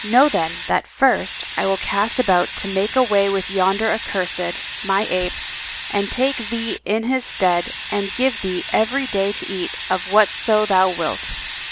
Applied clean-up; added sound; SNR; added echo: none; Hiss; 10 dB; none.